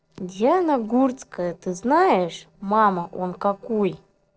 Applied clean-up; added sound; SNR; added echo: neural separator model SepFormer DNS4.